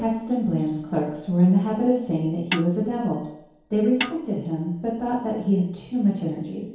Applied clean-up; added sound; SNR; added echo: none; Snare drum; 9 dB; reverberation time 2.2 s.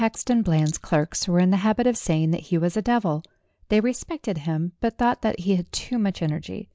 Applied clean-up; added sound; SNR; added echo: none; none; none; none.